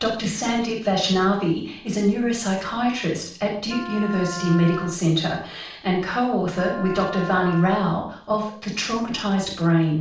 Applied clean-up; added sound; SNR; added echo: none; Wind instrument, woodwind instrument; 12 dB; reverberation time 0.5 s.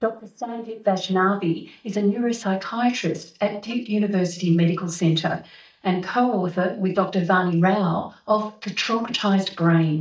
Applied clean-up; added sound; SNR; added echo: neural mask model DeepFilterNet 3.